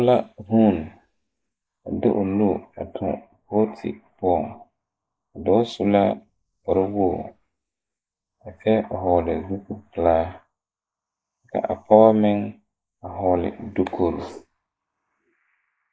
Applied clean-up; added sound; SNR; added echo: neural mask model Resemble Enhance denoiser.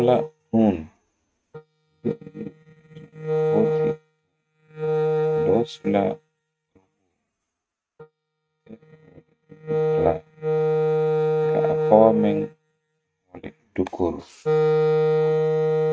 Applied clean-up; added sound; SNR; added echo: neural mask model RNNoise.